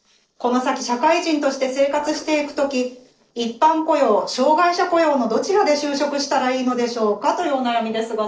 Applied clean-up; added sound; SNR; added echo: neural separator model SepFormer DNS4.